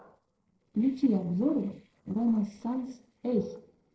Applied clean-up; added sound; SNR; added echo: neural separator model SepFormer DNS4.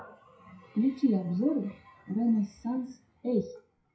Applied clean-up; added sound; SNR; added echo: classical method WPE with log-MMSE.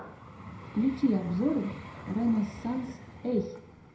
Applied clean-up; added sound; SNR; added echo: none; Vehicle; 13 dB; reverberation time 0.6 s.